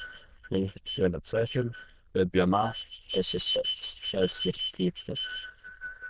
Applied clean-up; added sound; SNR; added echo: neural diffusion model UNIVERSE++.